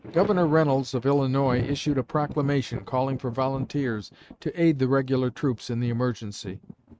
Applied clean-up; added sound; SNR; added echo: neural mask model RNNoise.